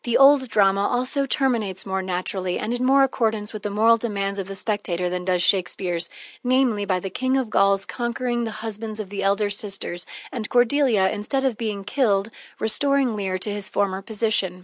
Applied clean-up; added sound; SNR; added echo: none; none; none; none.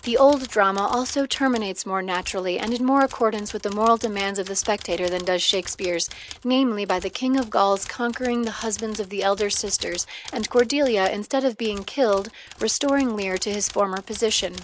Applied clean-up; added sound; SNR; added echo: none; Typewriter; 19 dB; none.